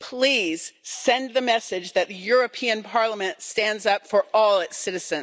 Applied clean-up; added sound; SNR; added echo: none; none; none; none.